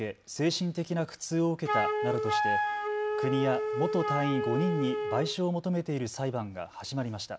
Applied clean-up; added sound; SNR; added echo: none; Wind instrument, woodwind instrument; 2 dB; none.